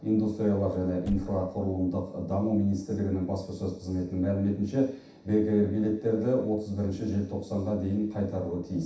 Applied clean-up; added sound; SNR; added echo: none; Slam / Car; 14 dB; reverberation time 0.7 s.